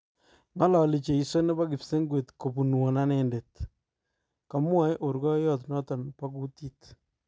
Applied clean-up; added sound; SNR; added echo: none; none; none; none.